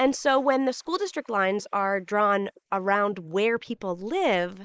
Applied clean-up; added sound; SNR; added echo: neural mask model Resemble Enhance denoiser.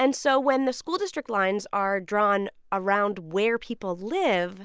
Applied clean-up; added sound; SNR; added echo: none; none; none; none.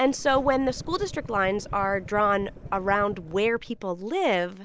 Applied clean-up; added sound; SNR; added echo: none; Engine starting / Car; 15 dB; none.